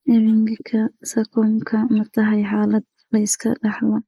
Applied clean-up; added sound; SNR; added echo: neural mask model Resemble Enhance denoiser.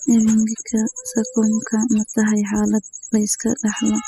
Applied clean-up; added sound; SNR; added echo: classical method spectral subtraction.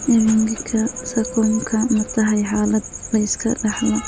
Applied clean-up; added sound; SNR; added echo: none; Bell; 17 dB; none.